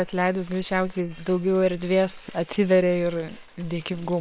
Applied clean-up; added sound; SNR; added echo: neural separator model SepFormer WHAM!.